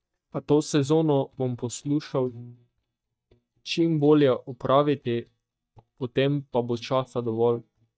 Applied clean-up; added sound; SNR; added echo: neural mask model DeepFilterNet 3.